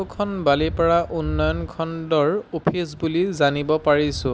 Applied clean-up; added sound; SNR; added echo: none; Thunder; 13 dB; none.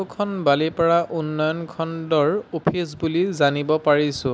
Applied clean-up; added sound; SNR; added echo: none; none; none; none.